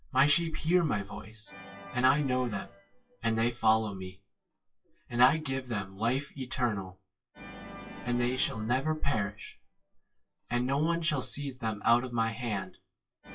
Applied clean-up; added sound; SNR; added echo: classical method WPE with log-MMSE.